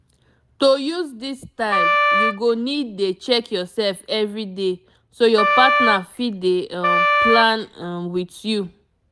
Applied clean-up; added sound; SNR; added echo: none; Wind instrument, woodwind instrument; -2 dB; none.